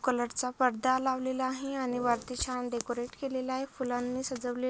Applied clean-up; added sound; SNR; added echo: none; Wind instrument, woodwind instrument; 15 dB; none.